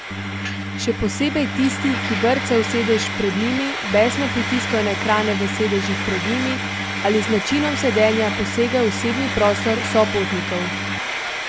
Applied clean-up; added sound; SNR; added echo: none; Organ + Frying (food); 3 dB; none.